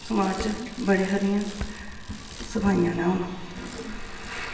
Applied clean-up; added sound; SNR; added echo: none; Bicycle; 12 dB; reverberation time 1.3 s.